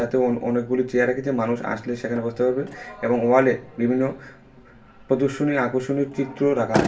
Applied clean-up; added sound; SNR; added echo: none; Motor vehicle (road); 13 dB; reverberation time 0.3 s.